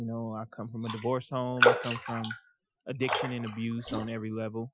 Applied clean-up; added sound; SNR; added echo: classical method Wiener filter.